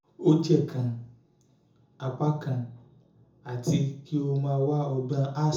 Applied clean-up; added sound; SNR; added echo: none; none; none; reverberation time 0.5 s.